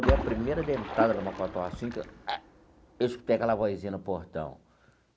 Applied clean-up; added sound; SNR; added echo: none; Splash, splatter; 4 dB; none.